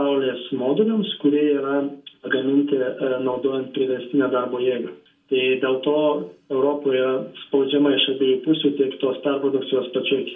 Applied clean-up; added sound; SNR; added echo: none; none; none; reverberation time 0.3 s.